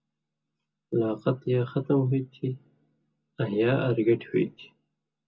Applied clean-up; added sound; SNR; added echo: none; none; none; reverberation time 0.2 s.